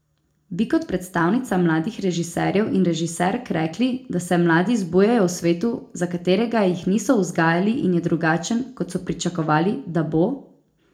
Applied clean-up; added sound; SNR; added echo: none; none; none; reverberation time 0.3 s.